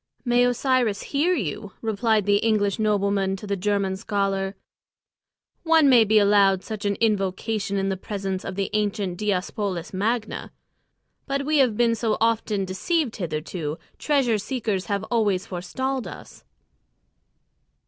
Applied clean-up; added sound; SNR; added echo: none; none; none; none.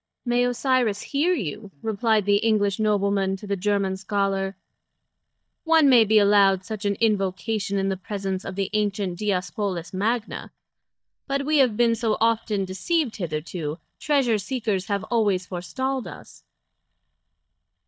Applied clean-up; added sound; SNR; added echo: neural mask model DeepFilterNet 3.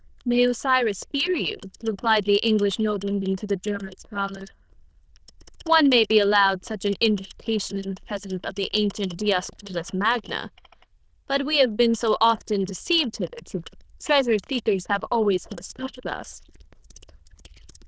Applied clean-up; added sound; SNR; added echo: neural diffusion model UNIVERSE++.